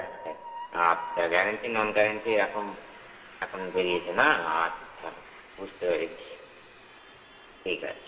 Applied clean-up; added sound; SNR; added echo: none; Train; 14 dB; reverberation time 1.7 s.